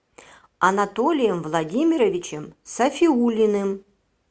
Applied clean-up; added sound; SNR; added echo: none; none; none; none.